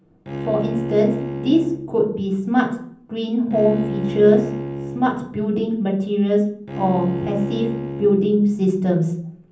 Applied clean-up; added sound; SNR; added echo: none; Bowed string instrument; 9 dB; reverberation time 0.6 s.